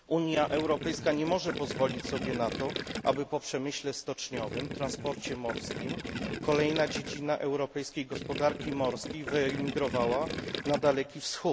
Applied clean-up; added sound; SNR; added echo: none; Gurgling; 6 dB; none.